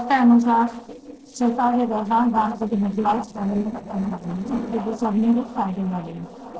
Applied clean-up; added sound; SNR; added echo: neural separator model SepFormer DNS4.